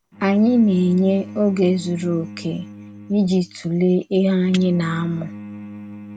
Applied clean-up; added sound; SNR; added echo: none; Bowed string instrument; 16 dB; none.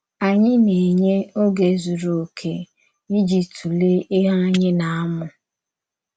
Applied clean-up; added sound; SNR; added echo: none; none; none; none.